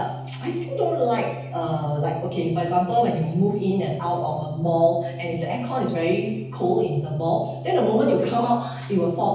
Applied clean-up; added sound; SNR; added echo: none; Organ; 12 dB; reverberation time 0.9 s.